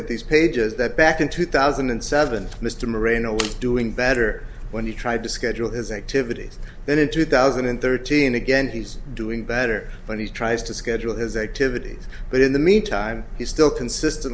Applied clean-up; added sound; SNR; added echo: none; none; none; none.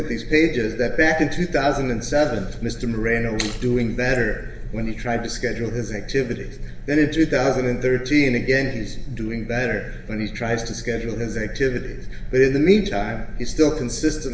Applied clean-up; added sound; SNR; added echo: none; none; none; reverberation time 1.0 s.